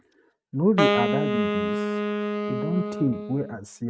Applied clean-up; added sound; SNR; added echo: neural mask model RNNoise.